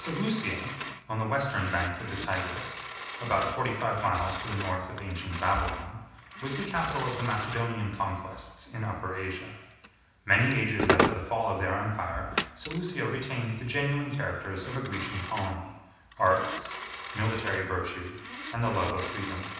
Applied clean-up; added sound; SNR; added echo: none; Telephone; 6 dB; reverberation time 1.1 s.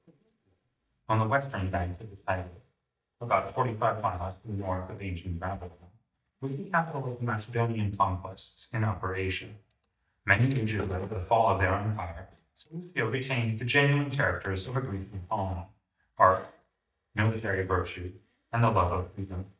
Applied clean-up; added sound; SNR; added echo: neural mask model DeepFilterNet 3.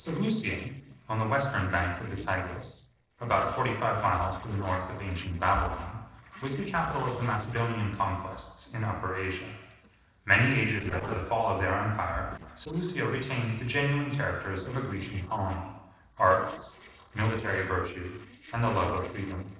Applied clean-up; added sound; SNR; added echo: neural separator model SepFormer DNS4.